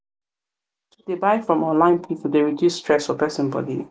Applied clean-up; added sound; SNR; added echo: none; none; none; none.